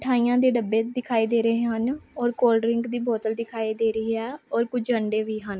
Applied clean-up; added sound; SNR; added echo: none; none; none; none.